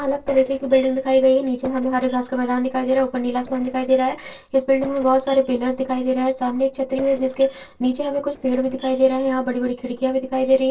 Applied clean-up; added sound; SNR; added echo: neural separator model SepFormer DNS4.